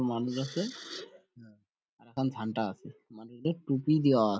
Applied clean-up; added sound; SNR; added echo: none; none; none; none.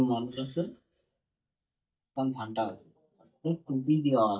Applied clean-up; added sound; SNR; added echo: neural mask model DeepFilterNet 3.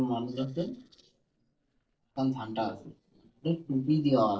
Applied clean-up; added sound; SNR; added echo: neural separator model SepFormer DNS4.